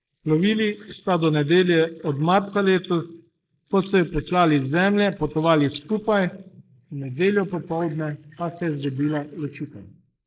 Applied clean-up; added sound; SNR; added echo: neural mask model Resemble Enhance denoiser.